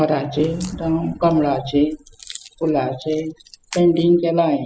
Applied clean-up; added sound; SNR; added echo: classical method spectral subtraction.